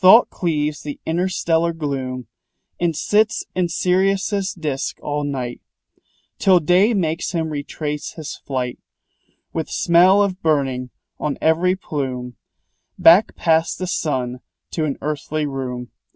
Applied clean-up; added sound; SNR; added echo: none; none; none; none.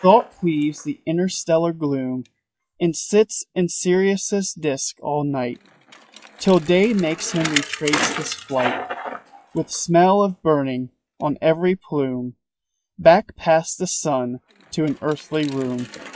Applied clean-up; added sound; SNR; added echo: classical method log-MMSE.